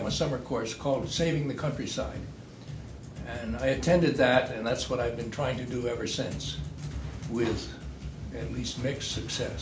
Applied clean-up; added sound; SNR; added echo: none; none; none; none.